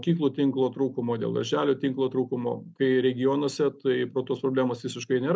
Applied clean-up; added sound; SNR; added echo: none; none; none; none.